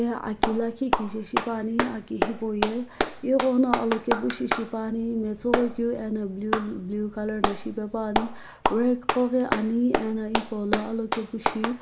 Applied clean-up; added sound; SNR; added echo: none; Clapping; 3 dB; none.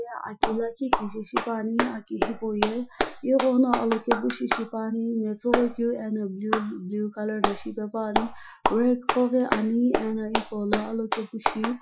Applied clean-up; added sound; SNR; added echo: classical method Wiener filter.